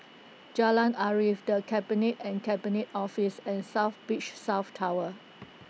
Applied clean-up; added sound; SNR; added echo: none; none; none; none.